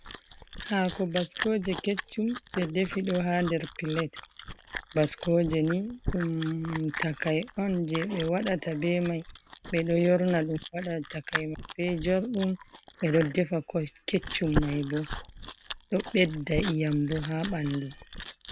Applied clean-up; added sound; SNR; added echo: none; Chewing, mastication; 10 dB; none.